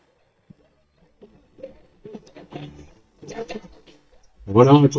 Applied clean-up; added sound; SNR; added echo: neural mask model DeepFilterNet 3.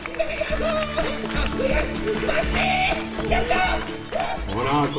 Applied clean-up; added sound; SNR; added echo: none; Applause; 12 dB; reverberation time 0.9 s.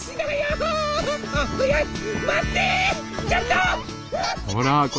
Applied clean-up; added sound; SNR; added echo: none; none; none; none.